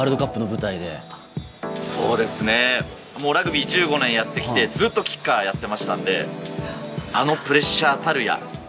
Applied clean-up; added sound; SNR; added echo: none; Wind chime; 16 dB; none.